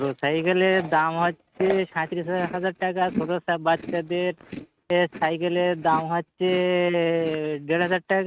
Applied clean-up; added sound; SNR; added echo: neural mask model RNNoise.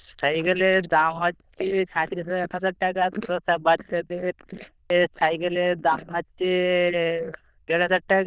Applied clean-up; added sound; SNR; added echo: neural diffusion model UNIVERSE++.